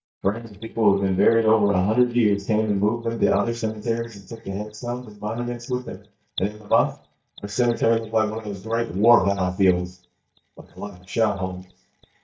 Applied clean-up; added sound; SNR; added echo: neural mask model DeepFilterNet 3.